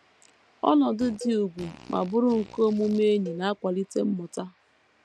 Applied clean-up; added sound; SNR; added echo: none; Fart + Cowbell; 20 dB; none.